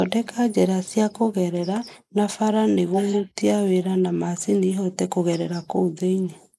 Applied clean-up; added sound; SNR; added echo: neural mask model Resemble Enhance denoiser.